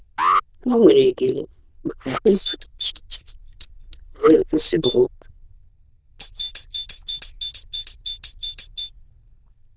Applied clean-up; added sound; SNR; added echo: neural diffusion model UNIVERSE++.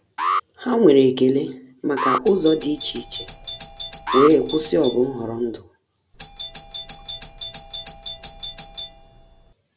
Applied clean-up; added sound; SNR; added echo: none; Doorbell + Alarm; 7 dB; none.